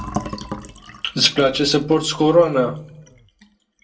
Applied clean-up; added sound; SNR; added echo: none; Fill (with liquid); 14 dB; reverberation time 0.2 s.